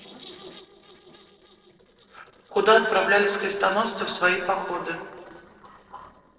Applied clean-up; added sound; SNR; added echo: neural separator model SepFormer DNS4.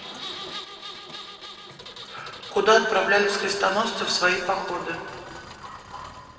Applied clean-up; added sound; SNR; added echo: none; Engine; 14 dB; reverberation time 1.9 s.